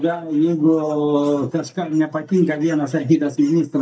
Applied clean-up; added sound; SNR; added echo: neural mask model DeepFilterNet 3.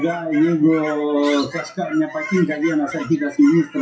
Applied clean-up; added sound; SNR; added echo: classical method WPE with log-MMSE.